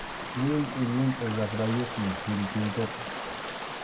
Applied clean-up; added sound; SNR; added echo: none; Stream / Ocean; 6 dB; reverberation time 0.4 s.